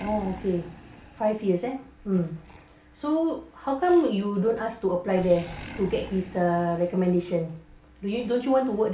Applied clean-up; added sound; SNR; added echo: none; Animal; 20 dB; reverberation time 0.5 s.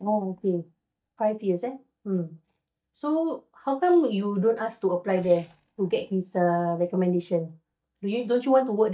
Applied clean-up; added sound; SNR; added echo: neural mask model DeepFilterNet 3.